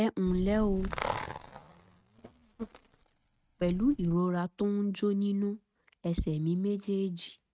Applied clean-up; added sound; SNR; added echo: neural mask model RNNoise.